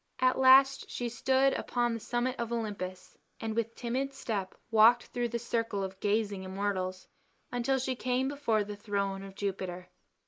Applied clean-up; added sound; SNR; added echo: neural mask model Resemble Enhance denoiser.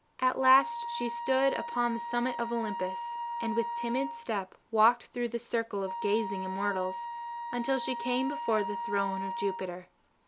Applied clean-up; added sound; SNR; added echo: none; Wind instrument, woodwind instrument; 7 dB; none.